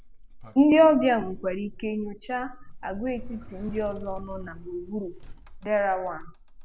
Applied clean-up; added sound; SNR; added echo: none; Sliding door; 14 dB; none.